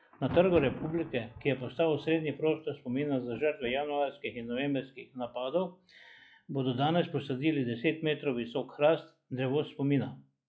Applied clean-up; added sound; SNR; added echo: classical method log-MMSE.